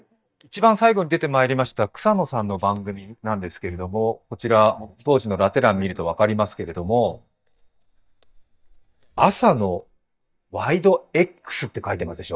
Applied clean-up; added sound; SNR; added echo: neural mask model DeepFilterNet 3.